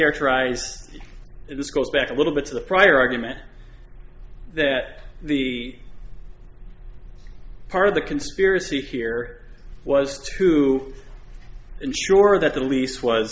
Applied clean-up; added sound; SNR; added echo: none; none; none; none.